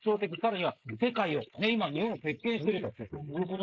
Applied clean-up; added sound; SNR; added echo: neural mask model Resemble Enhance denoiser.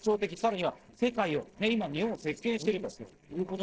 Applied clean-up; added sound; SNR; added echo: neural separator model SepFormer DNS4.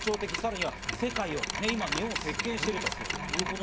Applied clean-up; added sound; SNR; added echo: none; Mechanisms; 1 dB; none.